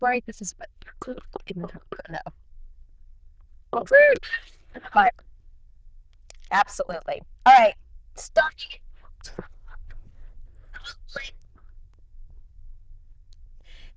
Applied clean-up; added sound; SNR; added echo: neural diffusion model UNIVERSE++.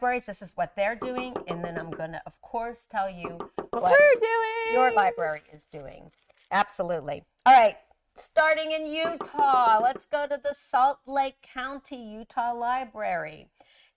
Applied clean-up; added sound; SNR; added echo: neural mask model RNNoise.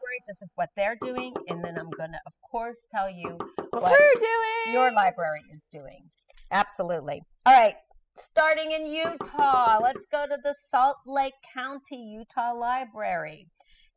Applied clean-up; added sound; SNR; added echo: classical method spectral subtraction.